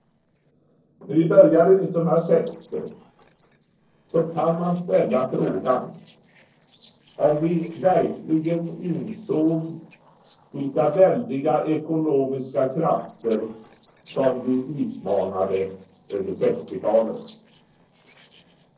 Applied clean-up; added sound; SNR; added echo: neural separator model SepFormer DNS4.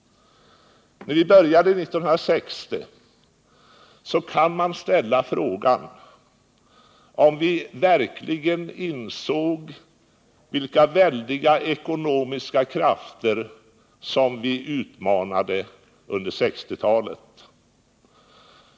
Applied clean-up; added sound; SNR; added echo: none; none; none; none.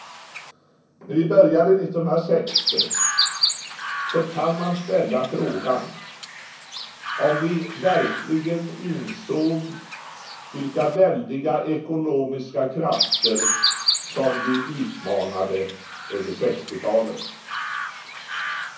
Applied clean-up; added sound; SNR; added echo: none; Chirp, tweet; 5 dB; reverberation time 0.6 s.